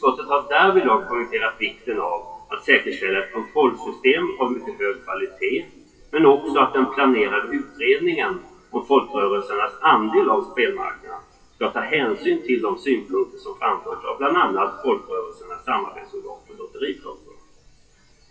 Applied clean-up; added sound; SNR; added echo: classical method WPE with log-MMSE.